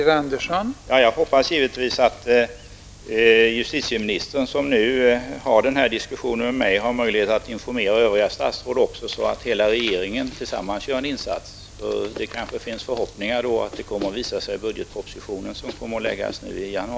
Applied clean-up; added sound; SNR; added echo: none; none; none; none.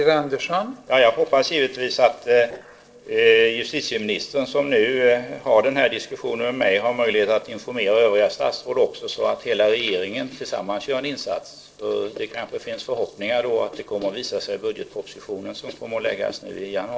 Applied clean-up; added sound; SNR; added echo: neural separator model SepFormer DNS4.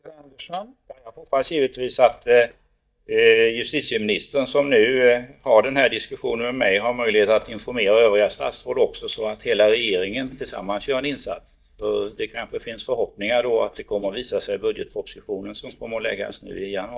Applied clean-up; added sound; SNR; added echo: neural mask model DeepFilterNet 3.